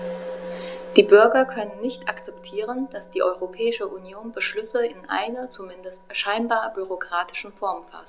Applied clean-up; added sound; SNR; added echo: none; Musical instrument; 17 dB; none.